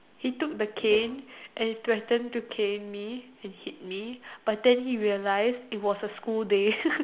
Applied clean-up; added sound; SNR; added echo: none; none; none; none.